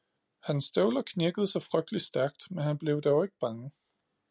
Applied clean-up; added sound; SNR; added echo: none; none; none; none.